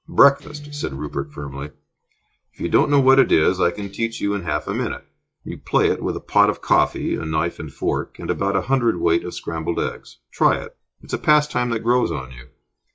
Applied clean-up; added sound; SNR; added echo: classical method log-MMSE.